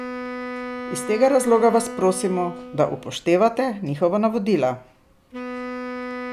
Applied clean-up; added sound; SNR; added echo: none; Wind instrument, woodwind instrument; 11 dB; none.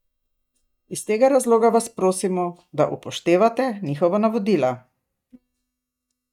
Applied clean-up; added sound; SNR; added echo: neural mask model DeepFilterNet 3.